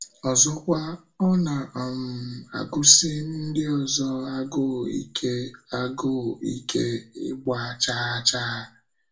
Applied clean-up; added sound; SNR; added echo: none; none; none; reverberation time 0.2 s.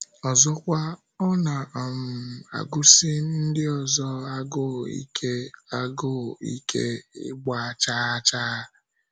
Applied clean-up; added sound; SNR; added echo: none; none; none; none.